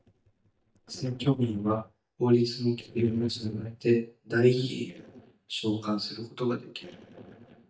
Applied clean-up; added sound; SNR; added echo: neural mask model DeepFilterNet 3.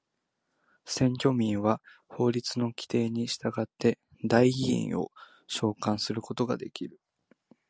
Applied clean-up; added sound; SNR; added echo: none; none; none; none.